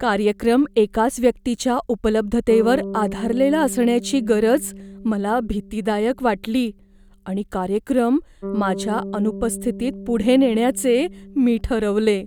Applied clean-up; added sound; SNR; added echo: none; Bass guitar; 14 dB; none.